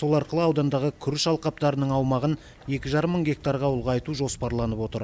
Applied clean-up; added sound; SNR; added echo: none; none; none; none.